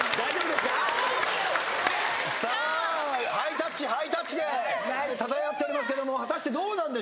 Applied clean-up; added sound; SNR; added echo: none; none; none; none.